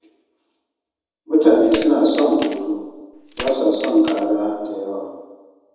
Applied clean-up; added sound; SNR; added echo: none; Crack; 16 dB; reverberation time 1.1 s.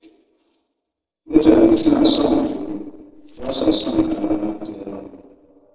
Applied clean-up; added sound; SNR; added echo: neural separator model SepFormer DNS4.